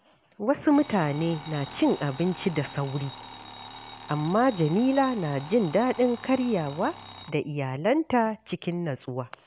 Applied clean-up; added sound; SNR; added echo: none; Alarm; 18 dB; none.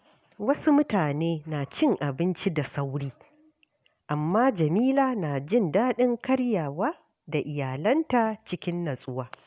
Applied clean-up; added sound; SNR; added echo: none; none; none; none.